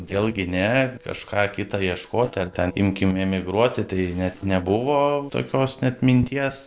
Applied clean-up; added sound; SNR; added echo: neural separator model SepFormer DNS4.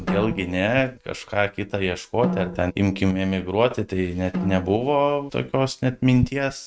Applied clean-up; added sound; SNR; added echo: neural mask model RNNoise.